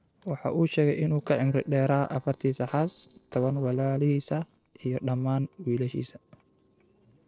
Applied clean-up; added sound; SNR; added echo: neural separator model SepFormer DNS4.